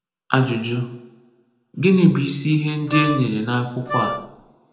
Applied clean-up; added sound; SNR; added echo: none; Wind instrument, woodwind instrument; 7 dB; reverberation time 0.7 s.